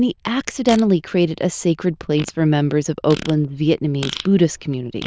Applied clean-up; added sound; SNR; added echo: neural diffusion model UNIVERSE++.